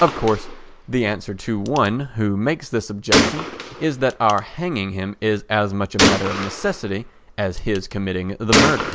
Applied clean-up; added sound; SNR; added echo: none; Gunshot, gunfire; 3 dB; none.